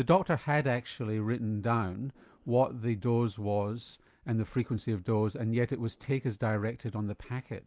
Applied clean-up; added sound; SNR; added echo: none; none; none; none.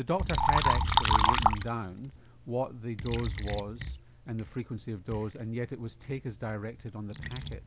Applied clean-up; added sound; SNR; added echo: none; Liquid; -4 dB; none.